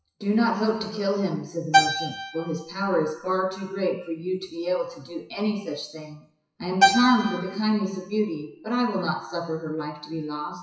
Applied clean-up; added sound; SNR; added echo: classical method WPE with log-MMSE.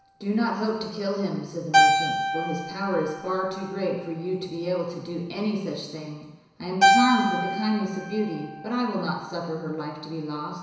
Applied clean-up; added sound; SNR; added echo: none; Keyboard (musical); 0 dB; reverberation time 1.0 s.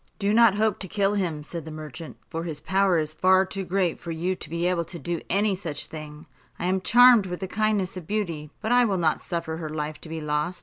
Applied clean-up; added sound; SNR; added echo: none; none; none; none.